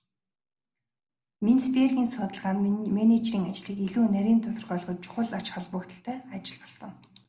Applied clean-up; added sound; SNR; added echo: none; none; none; none.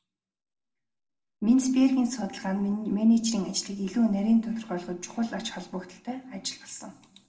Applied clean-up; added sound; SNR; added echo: none; none; none; reverberation time 1.3 s.